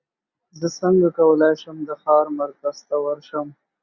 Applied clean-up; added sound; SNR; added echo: none; none; none; none.